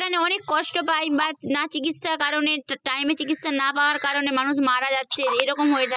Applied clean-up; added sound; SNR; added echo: classical method spectral subtraction.